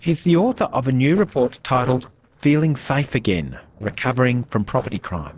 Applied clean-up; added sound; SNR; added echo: neural separator model SepFormer DNS4.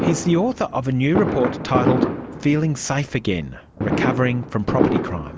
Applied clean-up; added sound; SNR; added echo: none; Fireworks; 2 dB; none.